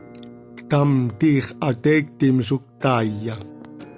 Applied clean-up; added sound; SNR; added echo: none; Musical instrument; 20 dB; none.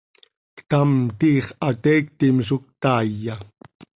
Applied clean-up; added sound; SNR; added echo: none; none; none; none.